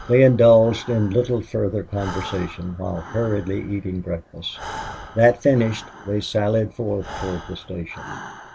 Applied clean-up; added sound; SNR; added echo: none; Breathing; 16 dB; none.